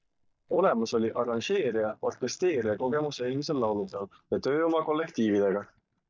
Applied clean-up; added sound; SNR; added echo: neural mask model DeepFilterNet 3.